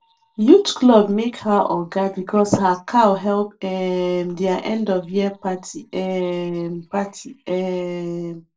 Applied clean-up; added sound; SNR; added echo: neural separator model SepFormer DNS4.